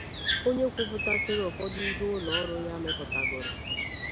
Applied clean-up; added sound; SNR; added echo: none; Bird; -2 dB; none.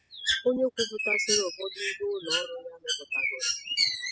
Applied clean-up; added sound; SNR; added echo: classical method spectral subtraction.